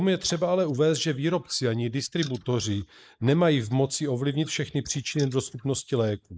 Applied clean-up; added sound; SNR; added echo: neural mask model Resemble Enhance denoiser.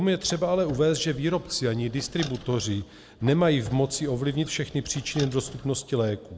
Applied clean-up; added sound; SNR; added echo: none; Squeak; 17 dB; none.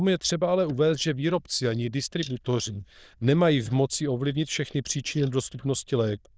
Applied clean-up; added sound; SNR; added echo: neural diffusion model UNIVERSE++.